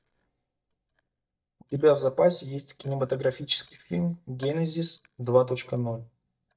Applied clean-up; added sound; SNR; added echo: neural mask model DeepFilterNet 3.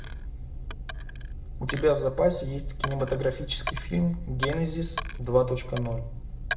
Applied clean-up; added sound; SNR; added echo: none; Coin (dropping); 11 dB; reverberation time 0.6 s.